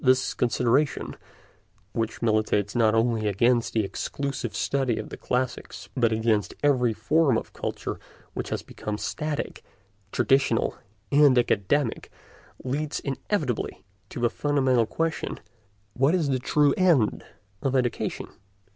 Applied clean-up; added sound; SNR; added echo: none; none; none; none.